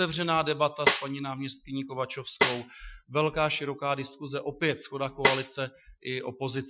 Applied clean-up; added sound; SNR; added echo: classical method Wiener filter.